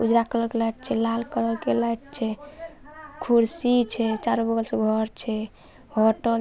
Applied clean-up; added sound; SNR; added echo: none; none; none; none.